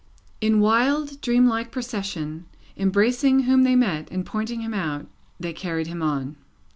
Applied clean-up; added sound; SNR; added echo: none; none; none; none.